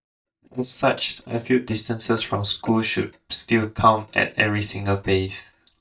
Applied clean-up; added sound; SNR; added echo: neural mask model DeepFilterNet 3.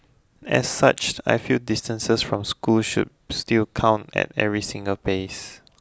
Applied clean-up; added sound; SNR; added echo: none; none; none; none.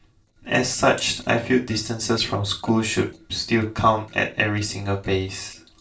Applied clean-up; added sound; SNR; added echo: neural separator model SepFormer DNS4.